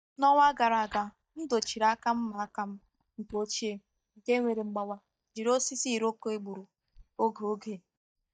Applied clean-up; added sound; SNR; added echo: neural mask model DeepFilterNet 3.